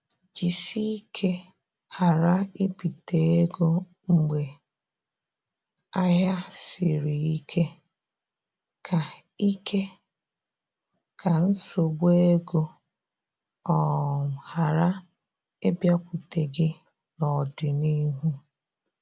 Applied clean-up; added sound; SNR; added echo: none; none; none; none.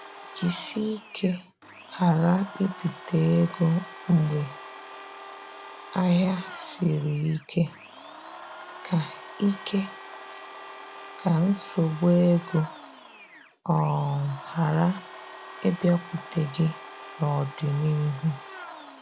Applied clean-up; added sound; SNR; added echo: none; Domestic sounds, home sounds; 15 dB; none.